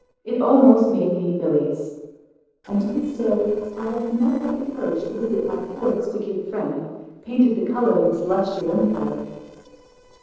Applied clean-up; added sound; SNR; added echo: neural separator model SepFormer DNS4.